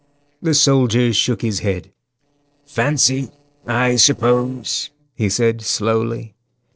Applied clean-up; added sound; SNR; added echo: neural separator model SepFormer DNS4.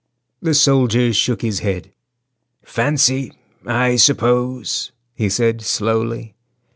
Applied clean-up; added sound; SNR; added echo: none; none; none; none.